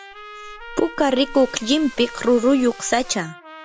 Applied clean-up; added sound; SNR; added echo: none; Trumpet + Hiss / Insect; 16 dB; none.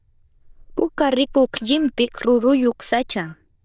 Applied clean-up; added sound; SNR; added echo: neural diffusion model UNIVERSE++.